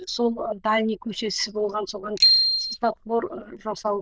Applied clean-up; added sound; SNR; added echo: neural diffusion model UNIVERSE++.